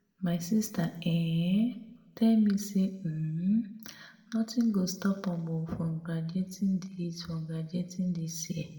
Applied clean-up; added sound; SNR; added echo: none; none; none; reverberation time 0.8 s.